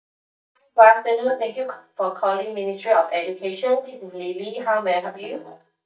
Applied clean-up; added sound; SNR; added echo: neural mask model DeepFilterNet 3.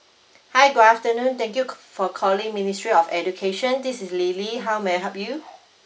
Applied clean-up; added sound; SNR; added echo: none; none; none; none.